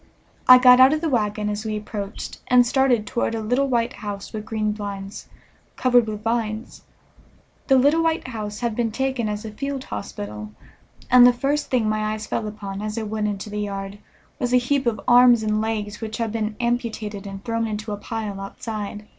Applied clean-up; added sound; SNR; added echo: none; none; none; none.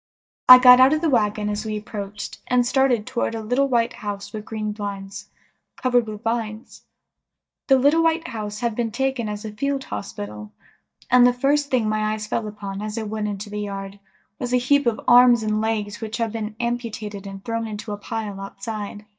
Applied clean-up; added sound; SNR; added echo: neural mask model DeepFilterNet 3.